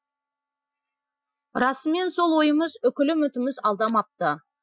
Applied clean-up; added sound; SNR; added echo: classical method Wiener filter.